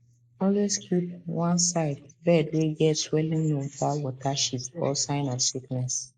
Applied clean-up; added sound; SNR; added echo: neural mask model Resemble Enhance denoiser.